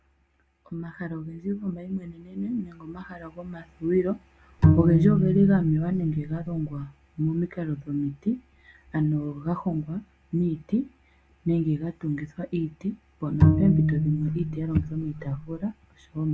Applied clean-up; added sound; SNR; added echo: none; Bowed string instrument; -4 dB; none.